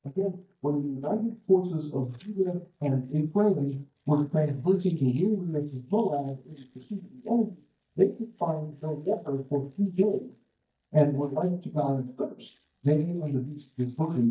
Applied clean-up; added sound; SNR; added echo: neural mask model DeepFilterNet 3.